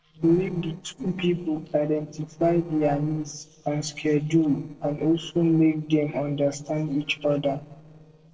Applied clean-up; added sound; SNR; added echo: neural separator model SepFormer DNS4.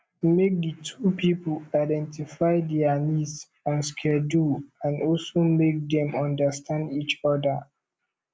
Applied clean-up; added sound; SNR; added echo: none; none; none; none.